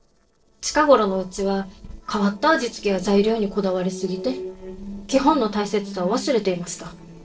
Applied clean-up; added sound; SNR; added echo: neural separator model SepFormer DNS4.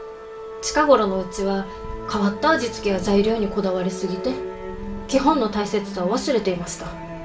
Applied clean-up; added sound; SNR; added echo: none; Purr; 19 dB; reverberation time 0.3 s.